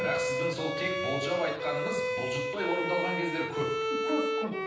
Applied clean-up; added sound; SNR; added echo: none; Bowed string instrument; -1 dB; reverberation time 0.9 s.